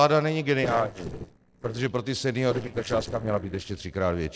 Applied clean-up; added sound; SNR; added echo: neural separator model SepFormer DNS4.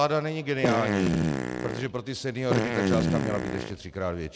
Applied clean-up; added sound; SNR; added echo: none; Fart; -3 dB; none.